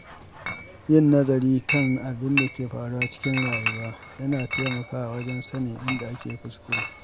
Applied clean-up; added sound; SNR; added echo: none; Chatter / Chink, clink; 7 dB; none.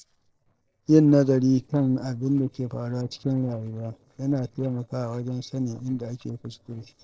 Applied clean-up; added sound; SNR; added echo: neural separator model SepFormer DNS4.